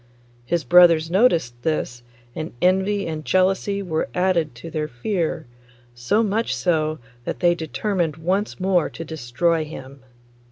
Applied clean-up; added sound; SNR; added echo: none; none; none; none.